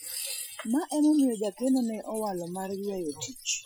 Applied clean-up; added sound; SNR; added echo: classical method Wiener filter.